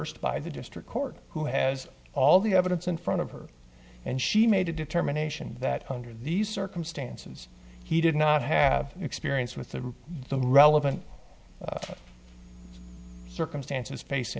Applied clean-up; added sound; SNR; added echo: none; none; none; none.